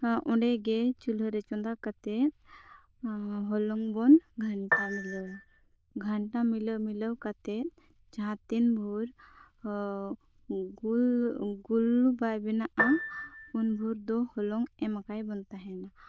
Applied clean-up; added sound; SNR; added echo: neural diffusion model UNIVERSE++.